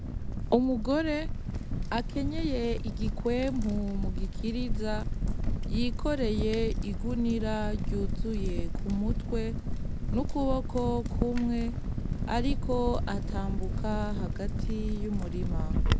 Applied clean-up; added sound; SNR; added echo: none; Crackle; -2 dB; none.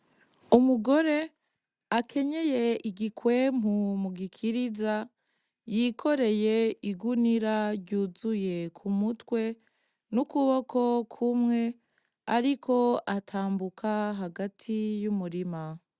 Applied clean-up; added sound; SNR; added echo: none; none; none; none.